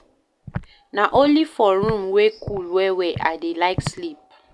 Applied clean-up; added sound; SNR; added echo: none; Walk, footsteps; 13 dB; none.